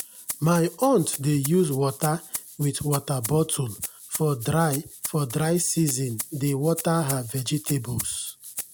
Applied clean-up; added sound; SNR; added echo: none; Rattle (instrument); 12 dB; none.